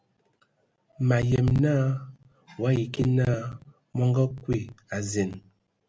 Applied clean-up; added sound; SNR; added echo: none; none; none; none.